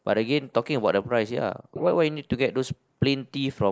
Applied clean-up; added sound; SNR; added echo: neural mask model Resemble Enhance denoiser.